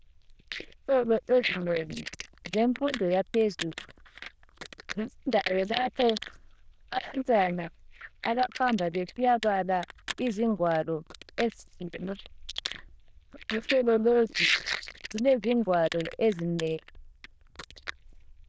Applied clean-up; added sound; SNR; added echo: neural diffusion model UNIVERSE++.